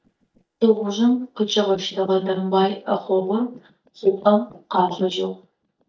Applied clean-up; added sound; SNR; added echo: neural mask model DeepFilterNet 3.